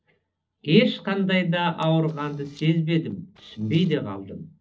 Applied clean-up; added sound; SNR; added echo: neural separator model SepFormer DNS4.